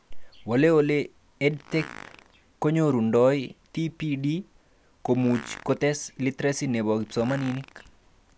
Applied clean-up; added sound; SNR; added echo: none; Fart; 20 dB; none.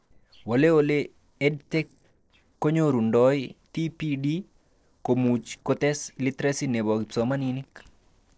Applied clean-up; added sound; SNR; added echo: neural separator model SepFormer DNS4.